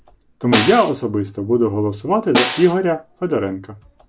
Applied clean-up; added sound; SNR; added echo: none; Snare drum; 7 dB; none.